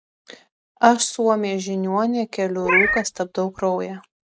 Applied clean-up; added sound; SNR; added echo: neural mask model RNNoise.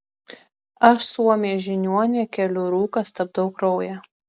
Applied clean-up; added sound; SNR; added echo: none; none; none; none.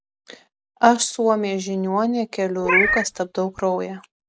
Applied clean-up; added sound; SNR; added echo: none; Meow; 1 dB; none.